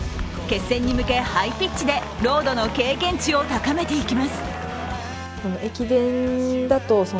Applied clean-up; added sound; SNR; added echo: none; none; none; none.